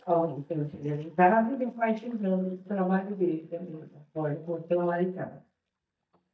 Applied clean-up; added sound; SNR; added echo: neural mask model DeepFilterNet 3.